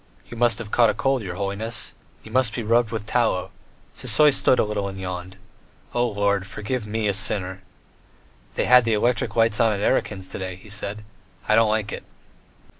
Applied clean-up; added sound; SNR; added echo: none; none; none; none.